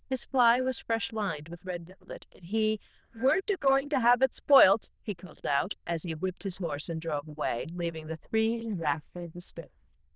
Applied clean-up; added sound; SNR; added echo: neural diffusion model UNIVERSE++.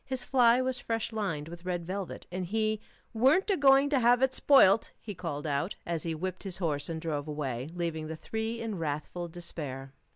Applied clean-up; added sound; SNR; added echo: none; none; none; none.